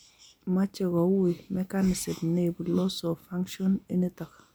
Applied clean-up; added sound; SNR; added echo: none; none; none; none.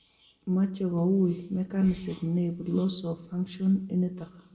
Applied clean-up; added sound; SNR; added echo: none; none; none; reverberation time 0.7 s.